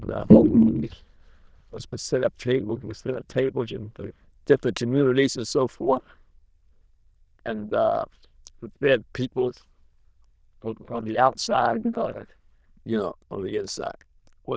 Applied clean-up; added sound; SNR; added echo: neural diffusion model UNIVERSE++.